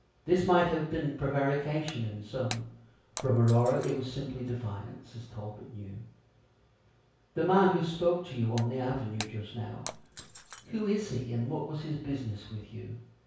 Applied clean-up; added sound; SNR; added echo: none; Shatter; 17 dB; reverberation time 0.6 s.